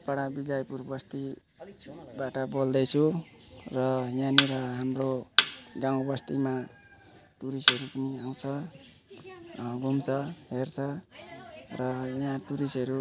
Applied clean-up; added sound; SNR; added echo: none; Thump, thud; -2 dB; none.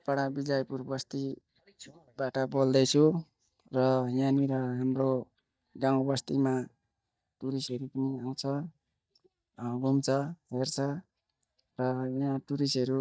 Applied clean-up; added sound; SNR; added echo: neural mask model DeepFilterNet 3.